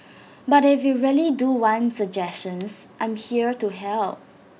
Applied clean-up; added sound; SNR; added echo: none; none; none; none.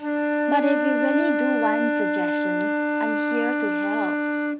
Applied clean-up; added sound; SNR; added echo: none; Wind instrument, woodwind instrument; -5 dB; none.